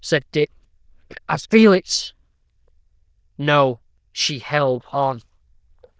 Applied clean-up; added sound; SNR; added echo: neural diffusion model UNIVERSE++.